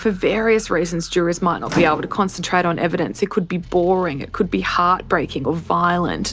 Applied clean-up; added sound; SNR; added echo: none; Microwave oven; 13 dB; none.